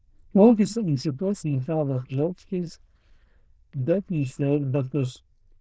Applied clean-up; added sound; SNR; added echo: neural diffusion model UNIVERSE++.